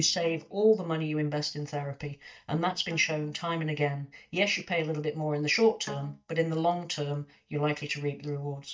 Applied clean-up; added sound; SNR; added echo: neural mask model DeepFilterNet 3.